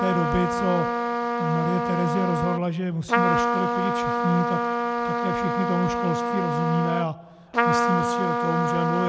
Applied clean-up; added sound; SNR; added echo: none; Trumpet; -2 dB; none.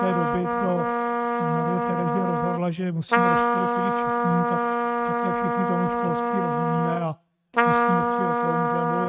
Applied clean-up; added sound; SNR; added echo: neural mask model RNNoise.